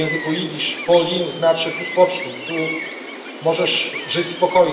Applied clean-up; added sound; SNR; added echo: none; Gull, seagull; 10 dB; reverberation time 0.9 s.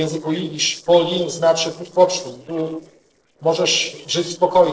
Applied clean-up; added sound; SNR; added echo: neural separator model SepFormer DNS4.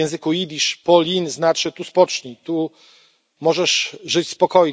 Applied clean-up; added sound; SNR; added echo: none; none; none; none.